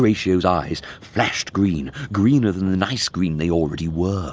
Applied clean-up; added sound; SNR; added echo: none; none; none; none.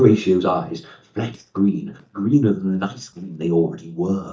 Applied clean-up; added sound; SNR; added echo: neural mask model DeepFilterNet 3.